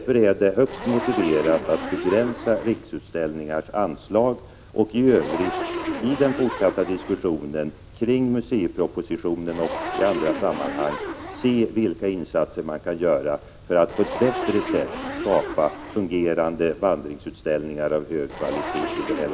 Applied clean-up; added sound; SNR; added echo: none; Zipper (clothing); 10 dB; none.